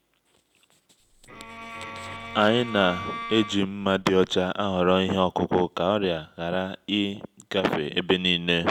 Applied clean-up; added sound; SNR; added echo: none; Bowed string instrument; 12 dB; none.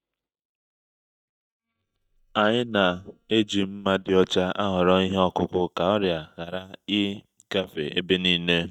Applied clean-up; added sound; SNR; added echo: neural mask model DeepFilterNet 3.